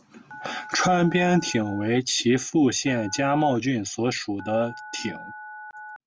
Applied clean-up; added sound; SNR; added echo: none; Telephone; 17 dB; none.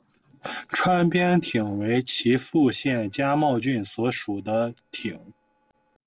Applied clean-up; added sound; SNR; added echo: neural separator model SepFormer DNS4.